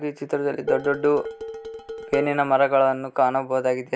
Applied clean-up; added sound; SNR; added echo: none; Dishes, pots, and pans; 10 dB; none.